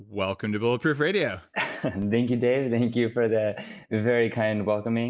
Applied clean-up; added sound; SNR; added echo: none; none; none; none.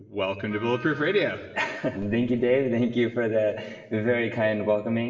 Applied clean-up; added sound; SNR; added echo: none; Wind instrument, woodwind instrument; 18 dB; reverberation time 1.6 s.